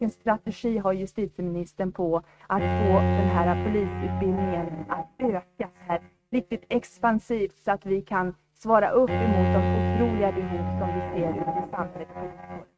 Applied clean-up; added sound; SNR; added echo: neural mask model RNNoise.